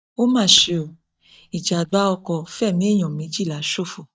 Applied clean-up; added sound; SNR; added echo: neural mask model DeepFilterNet 3.